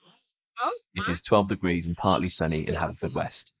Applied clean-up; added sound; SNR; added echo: neural mask model Resemble Enhance denoiser.